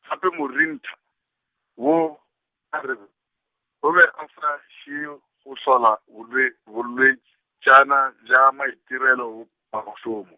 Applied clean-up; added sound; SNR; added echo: none; none; none; none.